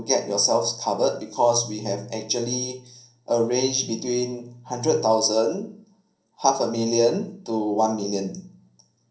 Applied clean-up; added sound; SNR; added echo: none; none; none; reverberation time 0.6 s.